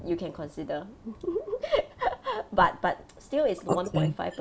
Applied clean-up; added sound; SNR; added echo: none; none; none; none.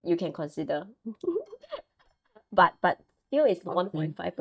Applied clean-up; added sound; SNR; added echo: neural mask model DeepFilterNet 3.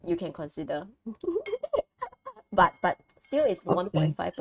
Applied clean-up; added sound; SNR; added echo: neural mask model RNNoise.